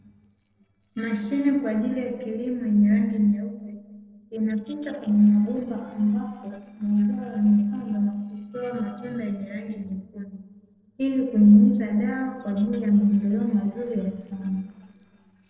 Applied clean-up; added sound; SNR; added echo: neural separator model SepFormer DNS4.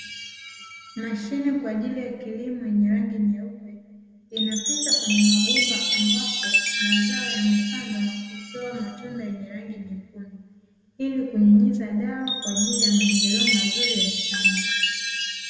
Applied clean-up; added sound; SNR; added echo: none; Chime; 2 dB; reverberation time 1.8 s.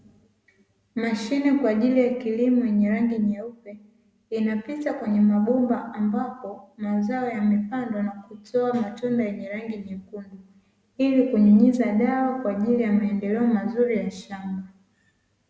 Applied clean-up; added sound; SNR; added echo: none; none; none; none.